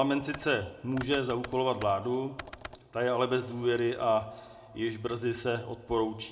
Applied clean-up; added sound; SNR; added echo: none; Computer keyboard; 14 dB; reverberation time 1.7 s.